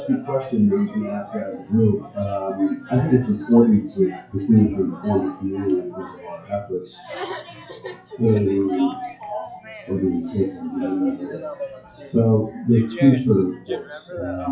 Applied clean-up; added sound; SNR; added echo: classical method WPE with log-MMSE.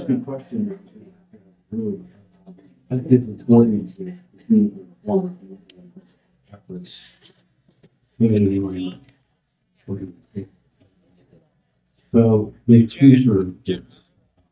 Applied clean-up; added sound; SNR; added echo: neural mask model DeepFilterNet 3.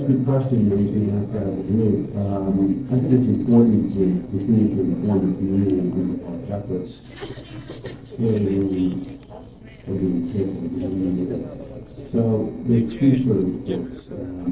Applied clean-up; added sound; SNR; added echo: neural separator model SepFormer DNS4.